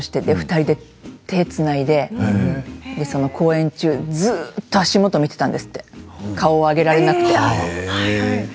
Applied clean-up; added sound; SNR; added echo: none; none; none; none.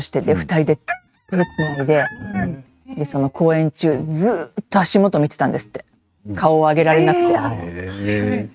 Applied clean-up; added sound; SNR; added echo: neural mask model RNNoise.